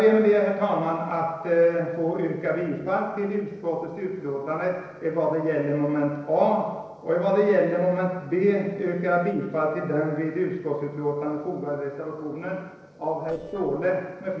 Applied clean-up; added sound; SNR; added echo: neural separator model SepFormer DNS4.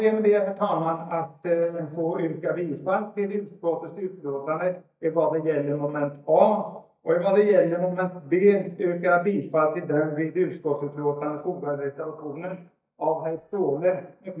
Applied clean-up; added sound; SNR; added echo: neural mask model DeepFilterNet 3.